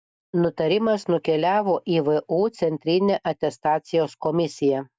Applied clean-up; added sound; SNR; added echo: none; none; none; none.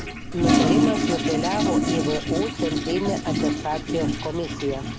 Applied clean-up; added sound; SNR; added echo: none; Toilet flush; -4 dB; none.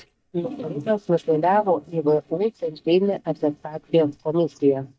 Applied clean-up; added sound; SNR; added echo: neural mask model DeepFilterNet 3.